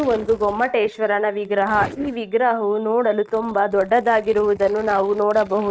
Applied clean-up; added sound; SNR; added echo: neural mask model RNNoise.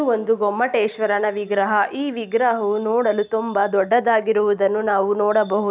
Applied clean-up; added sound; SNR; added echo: none; none; none; none.